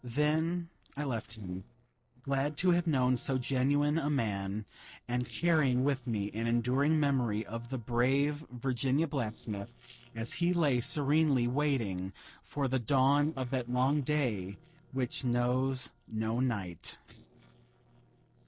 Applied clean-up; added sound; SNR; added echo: neural separator model SepFormer DNS4.